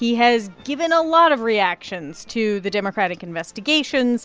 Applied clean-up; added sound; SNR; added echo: none; none; none; none.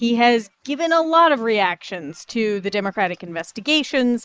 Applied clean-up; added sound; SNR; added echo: neural mask model Resemble Enhance denoiser.